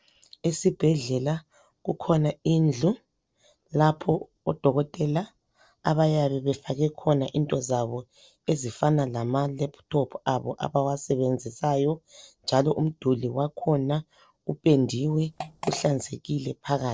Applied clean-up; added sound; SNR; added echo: neural separator model SepFormer DNS4.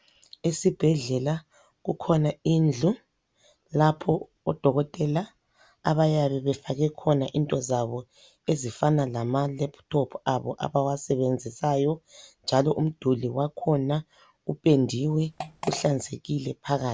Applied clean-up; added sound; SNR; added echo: none; Fart; 13 dB; none.